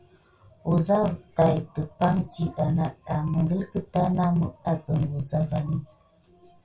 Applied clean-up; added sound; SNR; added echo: none; none; none; reverberation time 0.2 s.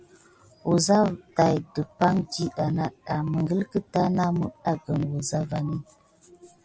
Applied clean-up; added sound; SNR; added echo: none; none; none; none.